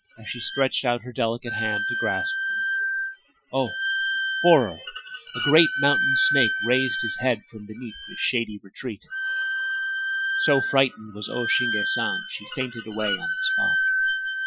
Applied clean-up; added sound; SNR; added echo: classical method Wiener filter.